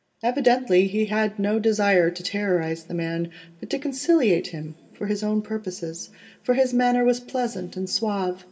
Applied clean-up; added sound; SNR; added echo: none; none; none; reverberation time 0.2 s.